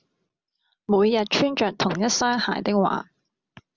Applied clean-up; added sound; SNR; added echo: none; none; none; none.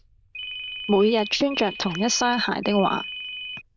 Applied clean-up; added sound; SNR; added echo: neural diffusion model UNIVERSE++.